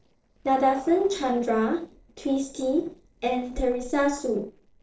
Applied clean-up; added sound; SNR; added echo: neural separator model SepFormer DNS4.